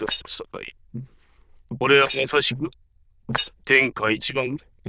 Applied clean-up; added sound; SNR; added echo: neural diffusion model UNIVERSE++.